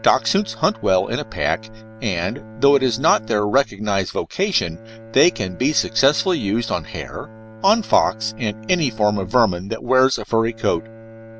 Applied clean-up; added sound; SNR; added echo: none; Bowed string instrument; 19 dB; none.